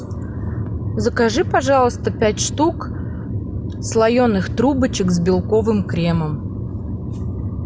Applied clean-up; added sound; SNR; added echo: none; none; none; none.